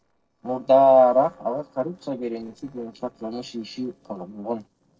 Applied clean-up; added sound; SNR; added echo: neural separator model SepFormer DNS4.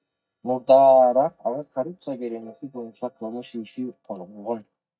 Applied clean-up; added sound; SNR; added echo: neural mask model DeepFilterNet 3.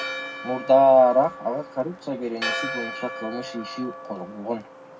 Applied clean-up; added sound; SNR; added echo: none; Church bell; 11 dB; reverberation time 0.3 s.